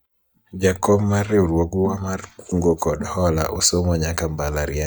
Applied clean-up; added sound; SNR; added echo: neural mask model DeepFilterNet 3.